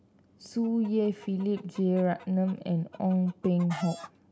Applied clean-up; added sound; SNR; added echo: none; Chicken, rooster; 20 dB; none.